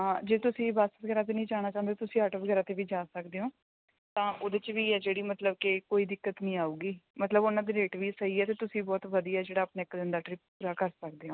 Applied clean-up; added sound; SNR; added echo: none; none; none; none.